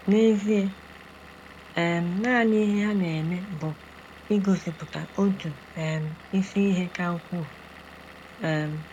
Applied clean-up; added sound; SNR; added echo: none; Engine / Vehicle; 19 dB; none.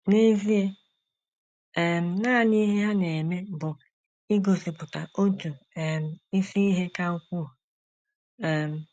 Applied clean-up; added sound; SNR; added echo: none; none; none; none.